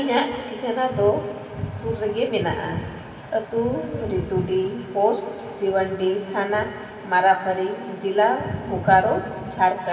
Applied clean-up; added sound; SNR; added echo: none; none; none; reverberation time 2.4 s.